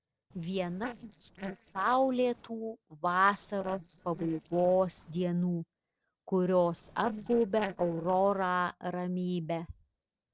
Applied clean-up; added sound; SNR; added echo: neural separator model SepFormer DNS4.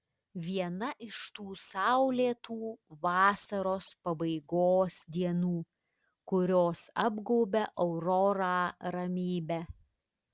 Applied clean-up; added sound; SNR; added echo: none; none; none; none.